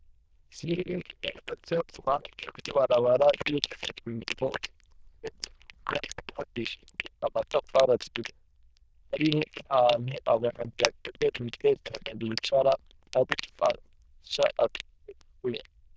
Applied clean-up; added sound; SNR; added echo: neural diffusion model UNIVERSE++.